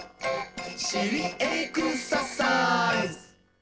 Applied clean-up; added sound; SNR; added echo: neural separator model SepFormer DNS4.